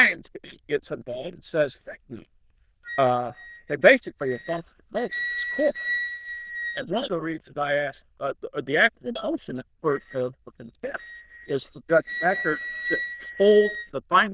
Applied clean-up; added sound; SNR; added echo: neural diffusion model UNIVERSE++.